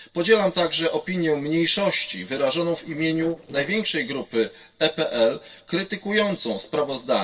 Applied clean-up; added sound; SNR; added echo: neural separator model SepFormer DNS4.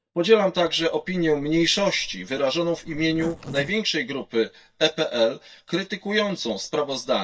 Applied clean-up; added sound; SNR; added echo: neural mask model DeepFilterNet 3.